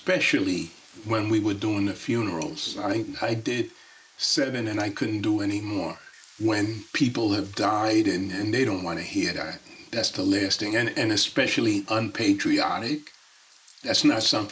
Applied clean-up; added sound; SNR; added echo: neural mask model Resemble Enhance denoiser.